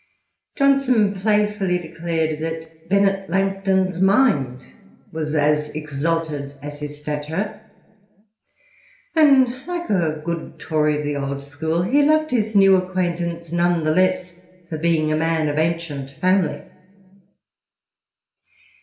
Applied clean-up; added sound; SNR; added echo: none; none; none; reverberation time 1.6 s.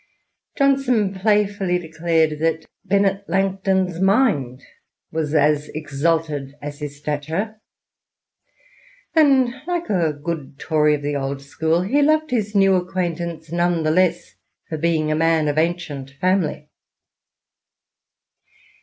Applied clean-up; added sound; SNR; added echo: none; none; none; none.